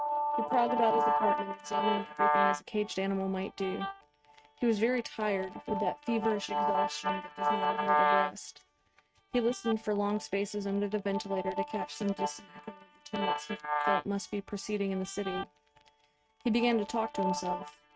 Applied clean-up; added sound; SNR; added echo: neural mask model RNNoise.